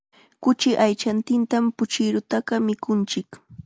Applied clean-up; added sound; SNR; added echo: none; none; none; none.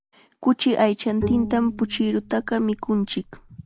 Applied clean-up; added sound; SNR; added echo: none; Bowed string instrument; 10 dB; none.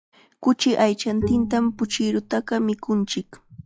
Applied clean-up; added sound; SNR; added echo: classical method log-MMSE.